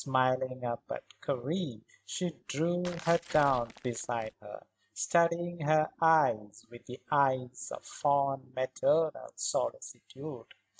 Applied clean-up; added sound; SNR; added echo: neural mask model RNNoise.